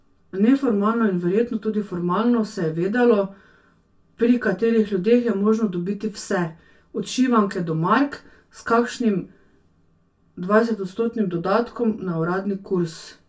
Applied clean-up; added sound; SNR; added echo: none; none; none; reverberation time 0.2 s.